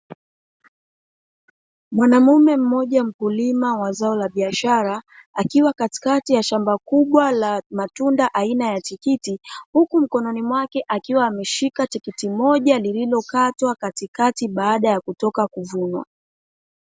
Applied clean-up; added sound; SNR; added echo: none; none; none; none.